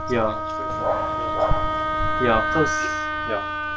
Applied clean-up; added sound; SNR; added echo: none; Wind instrument, woodwind instrument + Dog; -2 dB; none.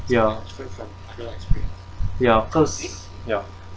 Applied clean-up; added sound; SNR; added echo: none; none; none; none.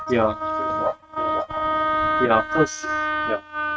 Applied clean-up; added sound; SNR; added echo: neural mask model RNNoise.